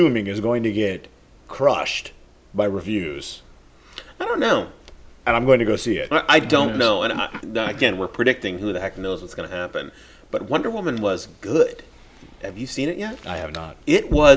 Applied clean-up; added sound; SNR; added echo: none; none; none; none.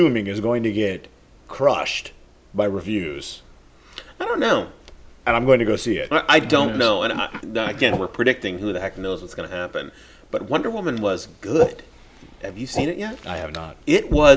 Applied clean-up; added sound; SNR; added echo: none; Whoosh, swoosh, swish; 6 dB; none.